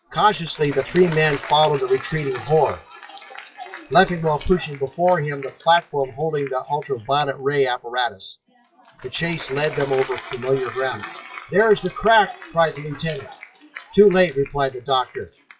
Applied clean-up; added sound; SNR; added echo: classical method log-MMSE.